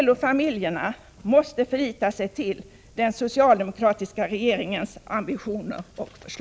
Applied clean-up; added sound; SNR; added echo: none; none; none; none.